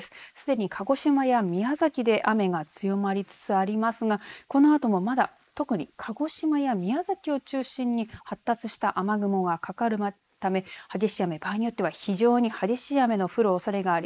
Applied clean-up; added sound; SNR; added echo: neural mask model Resemble Enhance denoiser.